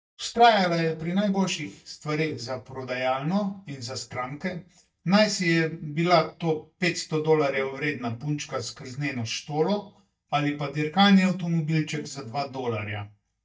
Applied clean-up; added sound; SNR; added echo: neural mask model DeepFilterNet 3.